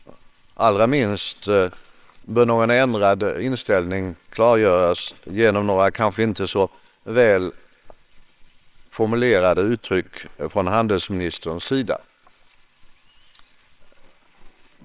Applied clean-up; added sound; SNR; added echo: neural separator model SepFormer WHAMR!.